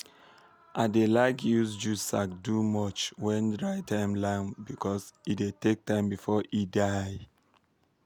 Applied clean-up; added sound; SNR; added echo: none; none; none; none.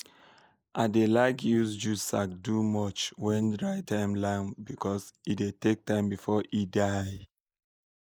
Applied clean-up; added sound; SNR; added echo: neural mask model Resemble Enhance denoiser.